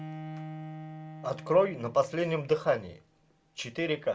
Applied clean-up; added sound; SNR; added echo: none; Bowed string instrument; 14 dB; none.